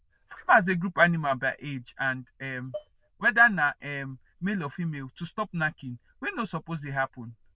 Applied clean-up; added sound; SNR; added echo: neural diffusion model UNIVERSE++.